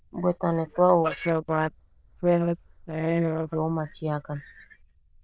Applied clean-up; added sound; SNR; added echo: neural diffusion model UNIVERSE++.